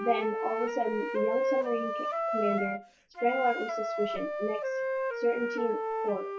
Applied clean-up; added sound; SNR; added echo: none; Wind instrument, woodwind instrument; 0 dB; reverberation time 0.2 s.